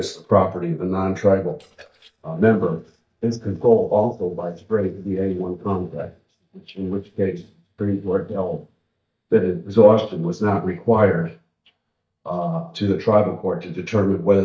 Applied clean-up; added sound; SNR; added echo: neural mask model DeepFilterNet 3.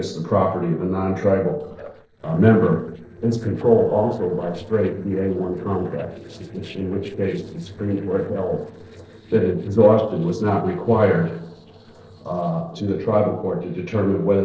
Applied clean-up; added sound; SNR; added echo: neural separator model SepFormer DNS4.